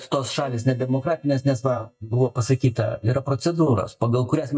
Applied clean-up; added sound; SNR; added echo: neural mask model DeepFilterNet 3.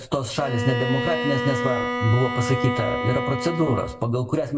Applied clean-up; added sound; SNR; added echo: none; Bowed string instrument; 4 dB; reverberation time 0.6 s.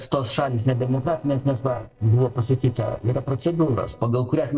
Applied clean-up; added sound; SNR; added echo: neural separator model SepFormer DNS4.